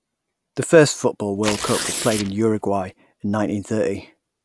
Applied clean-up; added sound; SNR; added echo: none; Tearing; 7 dB; none.